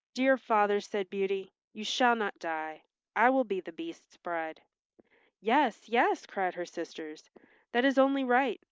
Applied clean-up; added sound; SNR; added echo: neural mask model Resemble Enhance denoiser.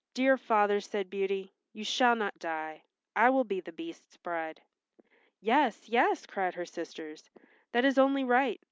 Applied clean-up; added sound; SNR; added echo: none; none; none; none.